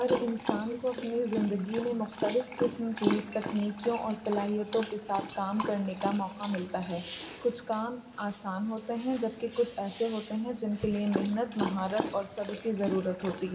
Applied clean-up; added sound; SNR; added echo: none; Dog; 8 dB; reverberation time 1.3 s.